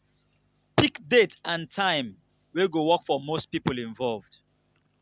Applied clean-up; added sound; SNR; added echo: none; none; none; none.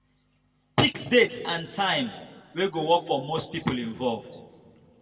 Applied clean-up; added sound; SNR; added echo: none; none; none; reverberation time 1.4 s.